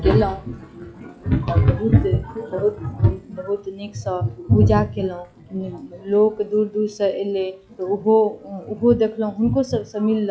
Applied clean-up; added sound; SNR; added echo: classical method log-MMSE.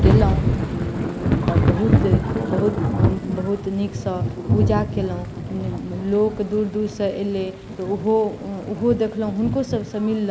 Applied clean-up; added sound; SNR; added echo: none; Thunder / Rain; -1 dB; none.